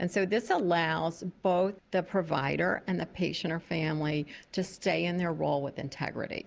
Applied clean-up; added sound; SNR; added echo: none; none; none; none.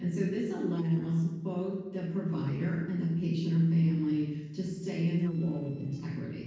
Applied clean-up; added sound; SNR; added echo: neural separator model SepFormer DNS4.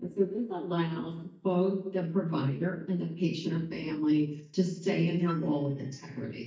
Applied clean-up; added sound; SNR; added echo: neural mask model DeepFilterNet 3.